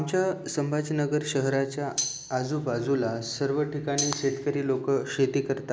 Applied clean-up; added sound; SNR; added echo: none; Tambourine; 6 dB; none.